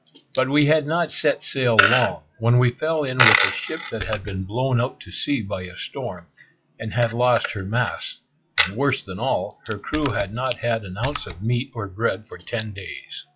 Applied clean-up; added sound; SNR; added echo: classical method log-MMSE.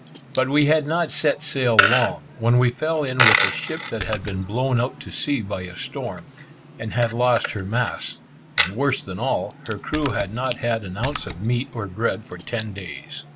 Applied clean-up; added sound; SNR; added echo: none; Splash, splatter + Coin (dropping); 4 dB; none.